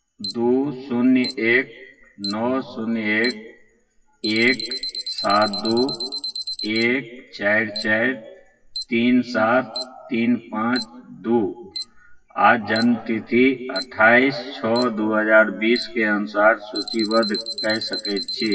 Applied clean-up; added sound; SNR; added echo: classical method WPE with log-MMSE.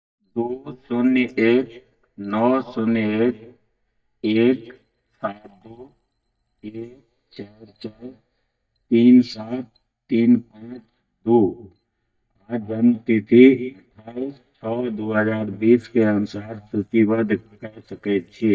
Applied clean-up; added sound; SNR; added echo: neural mask model DeepFilterNet 3.